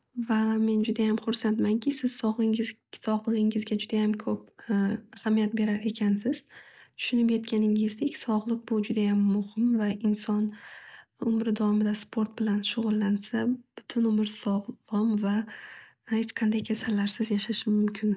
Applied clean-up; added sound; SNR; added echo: none; none; none; none.